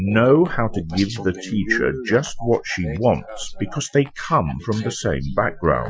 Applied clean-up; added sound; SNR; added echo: classical method Wiener filter.